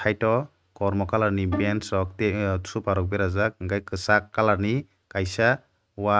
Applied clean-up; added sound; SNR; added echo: neural mask model RNNoise.